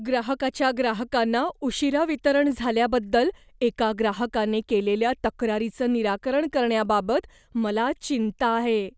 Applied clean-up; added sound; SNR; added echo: none; none; none; none.